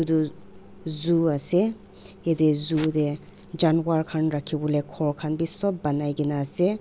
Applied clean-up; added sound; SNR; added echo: none; none; none; none.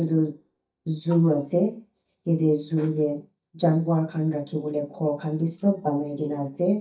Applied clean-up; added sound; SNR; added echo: neural mask model DeepFilterNet 3.